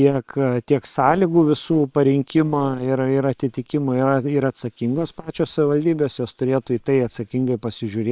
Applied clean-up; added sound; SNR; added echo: neural separator model SepFormer WHAM!.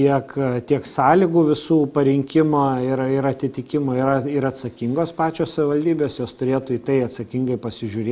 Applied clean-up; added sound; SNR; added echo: none; none; none; none.